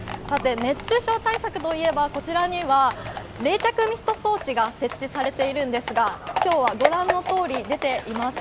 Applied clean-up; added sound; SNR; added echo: none; Livestock, farm animals, working animals; 8 dB; none.